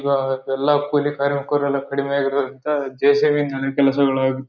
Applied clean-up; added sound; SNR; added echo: none; none; none; none.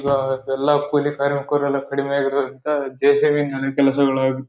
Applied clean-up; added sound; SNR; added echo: none; Thump, thud; 20 dB; none.